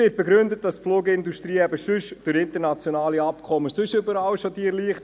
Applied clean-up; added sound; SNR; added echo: none; none; none; none.